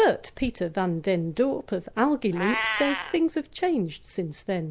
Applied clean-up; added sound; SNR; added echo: none; Meow; 10 dB; none.